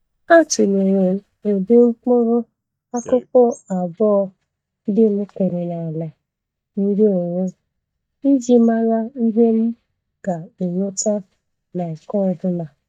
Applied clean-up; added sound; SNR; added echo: neural mask model DeepFilterNet 3.